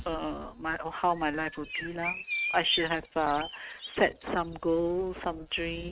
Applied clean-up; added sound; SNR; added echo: neural mask model RNNoise.